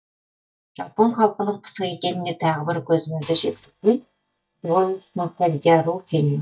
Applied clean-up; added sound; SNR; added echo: neural mask model DeepFilterNet 3.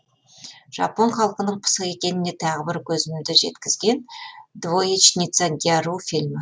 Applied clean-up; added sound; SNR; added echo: none; none; none; none.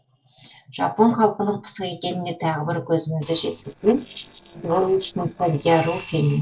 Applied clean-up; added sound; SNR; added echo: neural separator model SepFormer DNS4.